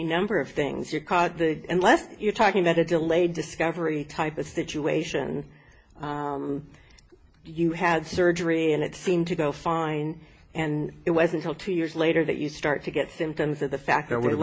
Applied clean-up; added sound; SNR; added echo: none; none; none; none.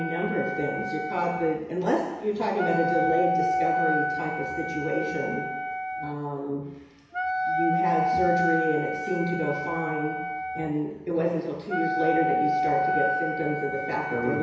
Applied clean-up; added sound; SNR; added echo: none; Wind instrument, woodwind instrument; 0 dB; reverberation time 1.0 s.